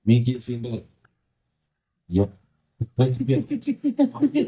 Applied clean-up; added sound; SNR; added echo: neural mask model DeepFilterNet 3.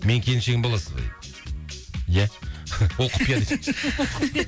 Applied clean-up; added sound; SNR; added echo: none; none; none; none.